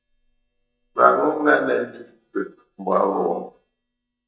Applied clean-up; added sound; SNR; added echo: neural mask model DeepFilterNet 3.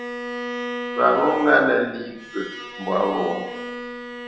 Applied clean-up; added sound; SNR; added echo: none; Bowed string instrument; 9 dB; reverberation time 1.0 s.